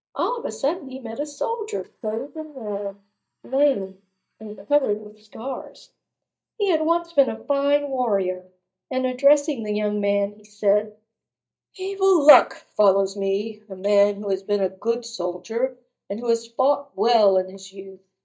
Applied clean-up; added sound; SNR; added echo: neural mask model DeepFilterNet 3.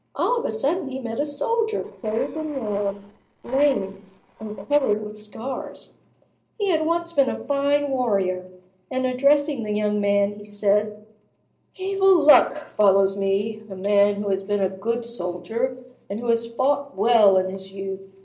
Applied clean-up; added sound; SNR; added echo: neural separator model SepFormer DNS4.